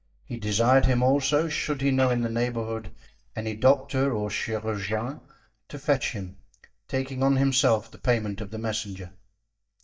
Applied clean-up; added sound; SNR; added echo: neural mask model DeepFilterNet 3.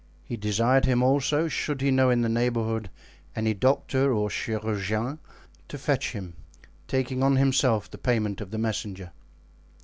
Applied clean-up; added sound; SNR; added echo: none; none; none; none.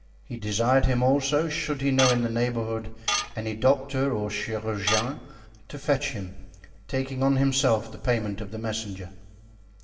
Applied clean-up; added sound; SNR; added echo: none; Tools; 5 dB; reverberation time 1.5 s.